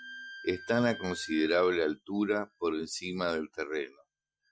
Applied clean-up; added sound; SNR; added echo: classical method Wiener filter.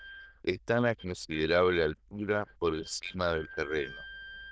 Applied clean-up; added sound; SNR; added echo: neural diffusion model UNIVERSE++.